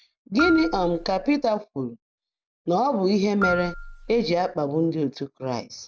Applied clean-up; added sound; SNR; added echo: none; Marimba, xylophone; 9 dB; none.